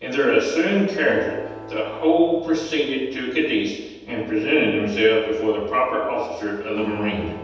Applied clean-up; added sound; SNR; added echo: none; Acoustic guitar; 19 dB; reverberation time 1.1 s.